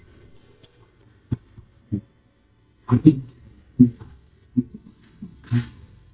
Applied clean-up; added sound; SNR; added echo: neural mask model DeepFilterNet 3.